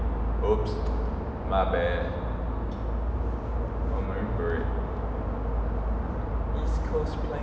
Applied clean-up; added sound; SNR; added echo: none; none; none; none.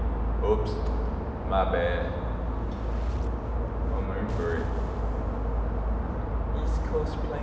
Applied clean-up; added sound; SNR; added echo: none; Explosion; 19 dB; none.